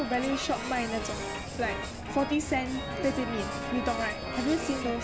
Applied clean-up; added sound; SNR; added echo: none; Crowd + Organ; 4 dB; none.